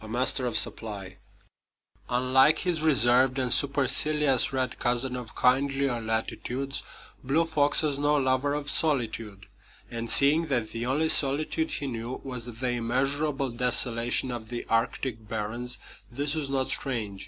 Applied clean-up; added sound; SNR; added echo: none; none; none; none.